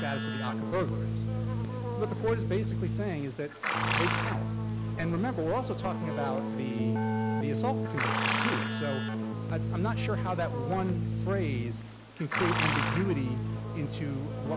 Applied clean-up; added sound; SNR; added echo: none; Keyboard (musical) + Livestock, farm animals, working animals; -3 dB; none.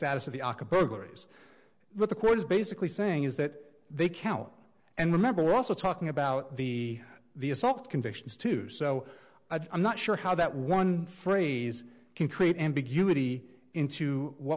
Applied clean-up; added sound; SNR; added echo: none; none; none; none.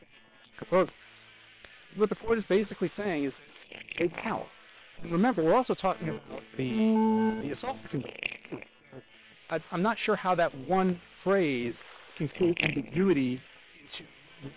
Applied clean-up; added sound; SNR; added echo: neural separator model SepFormer WHAM!.